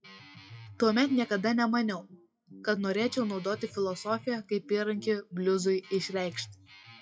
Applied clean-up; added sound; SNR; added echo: classical method WPE with log-MMSE.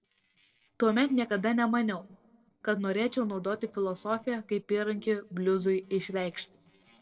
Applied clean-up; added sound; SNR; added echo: neural separator model SepFormer DNS4.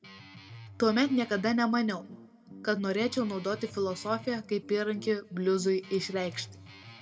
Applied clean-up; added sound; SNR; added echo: none; Guitar; 18 dB; reverberation time 0.2 s.